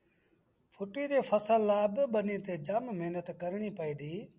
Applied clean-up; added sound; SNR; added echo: none; none; none; none.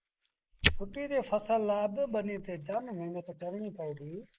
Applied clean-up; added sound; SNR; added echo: neural mask model Resemble Enhance denoiser.